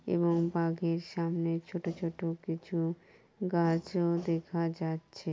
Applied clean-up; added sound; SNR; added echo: none; none; none; none.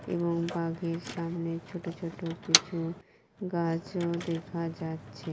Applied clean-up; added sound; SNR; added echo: none; Motor vehicle (road); 4 dB; none.